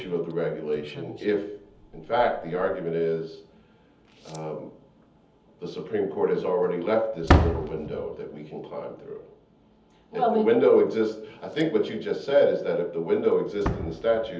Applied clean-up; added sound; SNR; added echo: none; Slam; 7 dB; reverberation time 0.7 s.